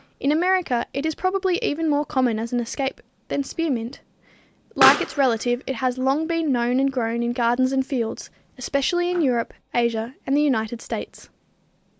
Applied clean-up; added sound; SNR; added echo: none; Explosion; 12 dB; none.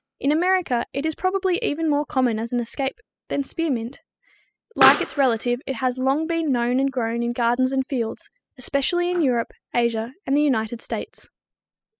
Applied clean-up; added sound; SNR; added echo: classical method spectral subtraction.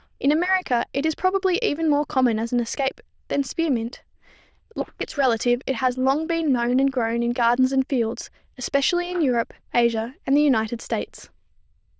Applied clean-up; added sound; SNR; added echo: neural diffusion model UNIVERSE++.